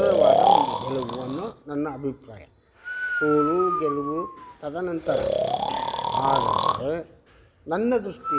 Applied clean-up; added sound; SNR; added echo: none; Breathing; -3 dB; none.